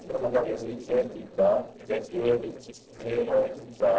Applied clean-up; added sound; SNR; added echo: neural separator model SepFormer DNS4.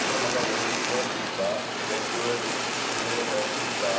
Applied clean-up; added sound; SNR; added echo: none; Fire; -4 dB; reverberation time 1.1 s.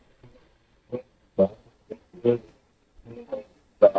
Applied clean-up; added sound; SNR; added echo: neural mask model DeepFilterNet 3.